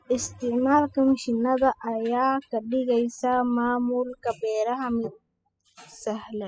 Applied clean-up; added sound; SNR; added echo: classical method spectral subtraction.